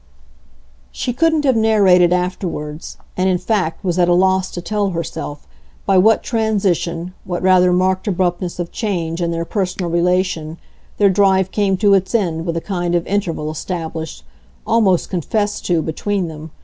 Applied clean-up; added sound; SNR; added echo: none; Finger snapping; 20 dB; none.